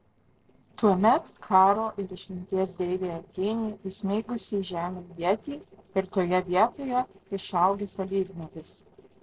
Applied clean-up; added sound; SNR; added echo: neural separator model SepFormer DNS4.